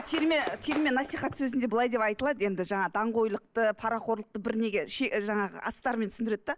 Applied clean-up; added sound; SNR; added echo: none; none; none; none.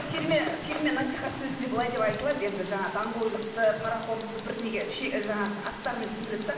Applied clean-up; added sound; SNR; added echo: none; Tick; 11 dB; reverberation time 1.1 s.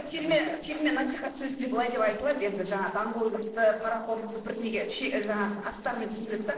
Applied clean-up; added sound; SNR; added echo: neural separator model SepFormer DNS4.